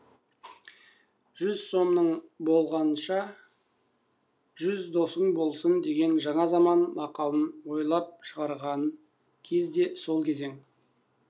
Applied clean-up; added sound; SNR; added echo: none; none; none; none.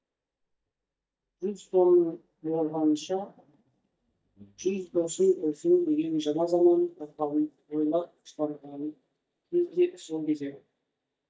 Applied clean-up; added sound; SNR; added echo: neural mask model DeepFilterNet 3.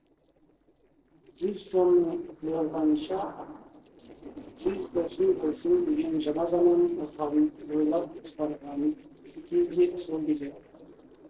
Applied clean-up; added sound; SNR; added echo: neural separator model SepFormer DNS4.